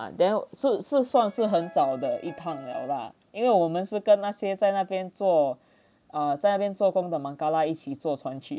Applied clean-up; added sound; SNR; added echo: none; Piano; 18 dB; none.